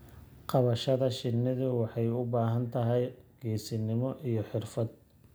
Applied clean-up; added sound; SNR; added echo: none; none; none; none.